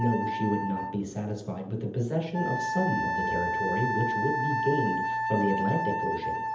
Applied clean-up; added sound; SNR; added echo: none; Wind instrument, woodwind instrument; 1 dB; reverberation time 0.7 s.